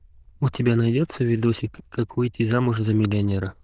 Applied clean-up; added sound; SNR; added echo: neural diffusion model UNIVERSE++.